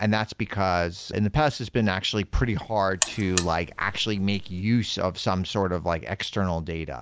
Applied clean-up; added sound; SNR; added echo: none; Alarm; 8 dB; none.